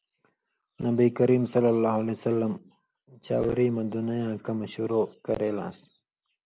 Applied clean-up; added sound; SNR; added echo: none; none; none; none.